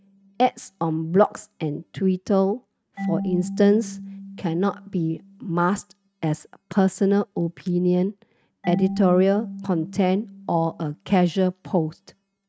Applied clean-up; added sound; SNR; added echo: neural mask model RNNoise.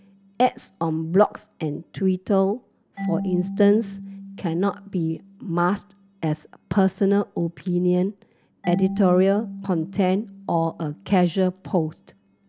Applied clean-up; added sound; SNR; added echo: none; Marimba, xylophone / Wood; 12 dB; none.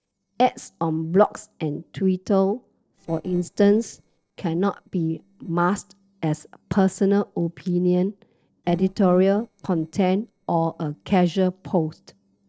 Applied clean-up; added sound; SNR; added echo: neural separator model SepFormer DNS4.